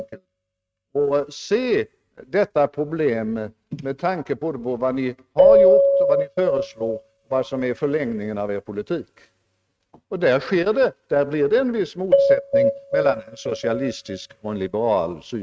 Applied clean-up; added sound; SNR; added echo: neural mask model RNNoise.